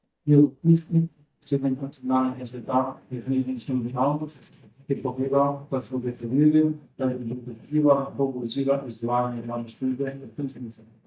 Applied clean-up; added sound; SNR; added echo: neural mask model DeepFilterNet 3.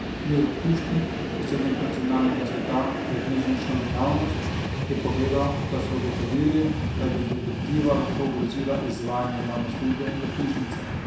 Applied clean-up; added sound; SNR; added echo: none; Train; 2 dB; reverberation time 0.7 s.